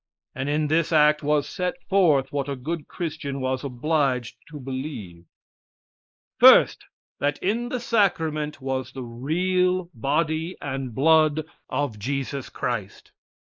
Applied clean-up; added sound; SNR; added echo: neural mask model Resemble Enhance denoiser.